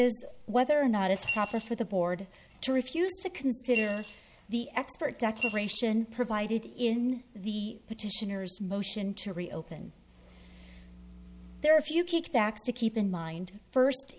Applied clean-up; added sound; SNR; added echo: none; Coin (dropping) / Glass; 7 dB; none.